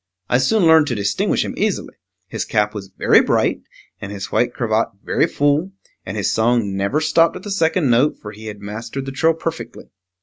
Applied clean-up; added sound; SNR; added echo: none; none; none; none.